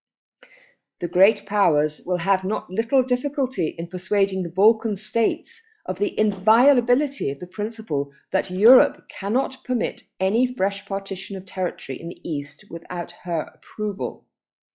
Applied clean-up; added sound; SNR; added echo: classical method log-MMSE.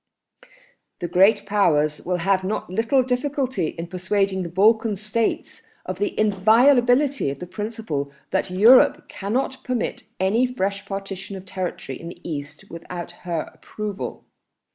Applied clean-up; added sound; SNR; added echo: none; Slam / Wood; 20 dB; none.